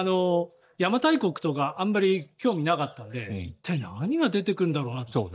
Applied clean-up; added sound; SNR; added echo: neural mask model DeepFilterNet 3.